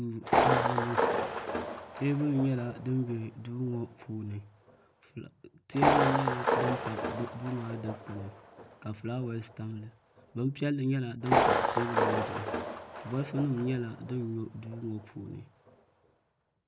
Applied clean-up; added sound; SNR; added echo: none; Thunder; -1 dB; none.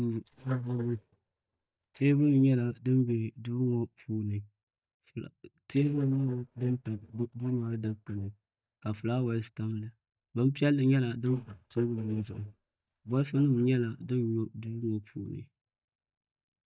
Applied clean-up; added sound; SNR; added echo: neural mask model DeepFilterNet 3.